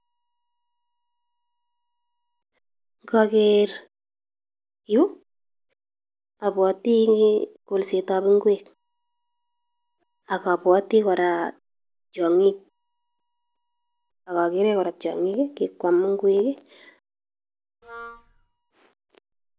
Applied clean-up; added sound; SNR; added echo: none; Wind instrument, woodwind instrument; 18 dB; none.